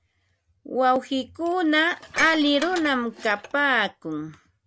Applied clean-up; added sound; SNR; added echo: none; Dishes, pots, and pans; 15 dB; none.